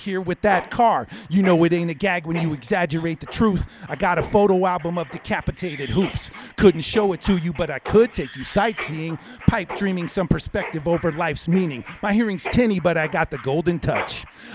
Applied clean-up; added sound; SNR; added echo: none; Mechanisms; 16 dB; none.